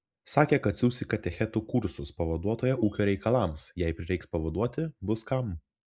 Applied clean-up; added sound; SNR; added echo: neural mask model Resemble Enhance denoiser.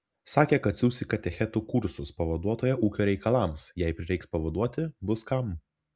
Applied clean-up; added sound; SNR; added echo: none; none; none; none.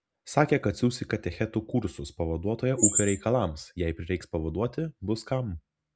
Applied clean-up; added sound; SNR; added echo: none; Chirp, tweet; 2 dB; none.